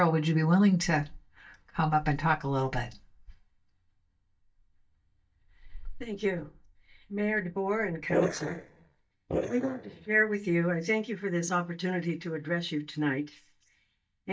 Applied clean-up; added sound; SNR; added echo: neural mask model DeepFilterNet 3.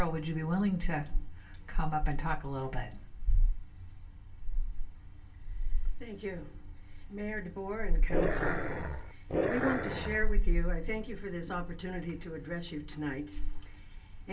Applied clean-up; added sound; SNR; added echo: none; Growling; 2 dB; reverberation time 0.2 s.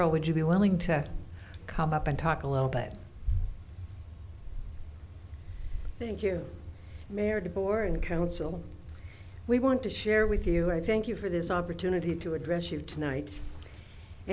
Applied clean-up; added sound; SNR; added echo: none; none; none; none.